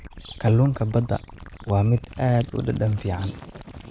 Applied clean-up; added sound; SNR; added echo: none; Gurgling / Liquid; 17 dB; none.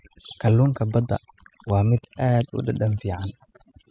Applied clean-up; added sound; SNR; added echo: classical method spectral subtraction.